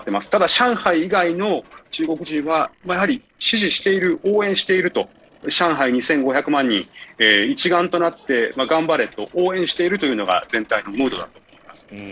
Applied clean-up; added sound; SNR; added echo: neural separator model SepFormer DNS4.